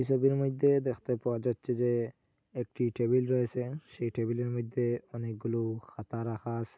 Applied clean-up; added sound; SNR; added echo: none; none; none; none.